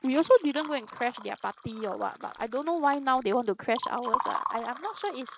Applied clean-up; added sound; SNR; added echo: neural mask model RNNoise.